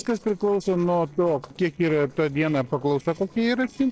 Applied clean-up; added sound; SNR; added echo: neural separator model SepFormer DNS4.